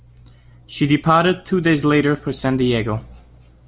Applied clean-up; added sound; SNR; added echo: none; none; none; none.